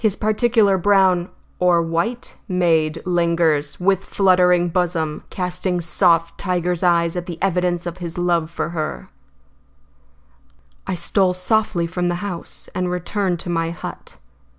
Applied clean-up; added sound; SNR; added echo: none; none; none; none.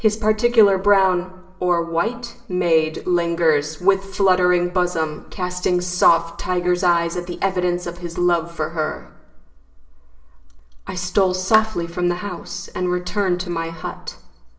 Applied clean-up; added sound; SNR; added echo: none; Clapping; 13 dB; reverberation time 0.6 s.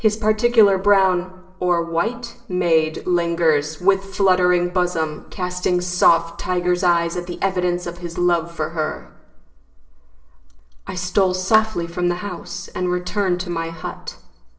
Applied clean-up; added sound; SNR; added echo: neural separator model SepFormer DNS4.